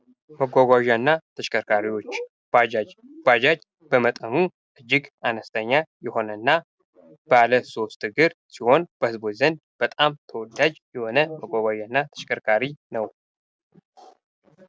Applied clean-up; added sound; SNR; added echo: none; none; none; none.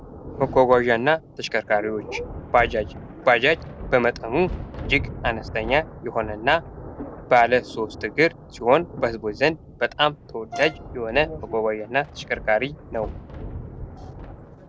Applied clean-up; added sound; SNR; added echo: none; Thunder + Brass instrument; 13 dB; none.